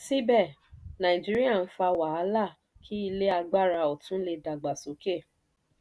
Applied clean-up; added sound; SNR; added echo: none; none; none; none.